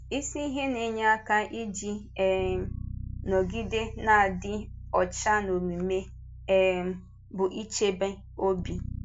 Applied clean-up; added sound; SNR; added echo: none; Bass guitar; 12 dB; none.